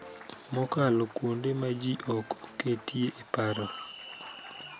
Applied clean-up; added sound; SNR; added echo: none; Applause; 17 dB; none.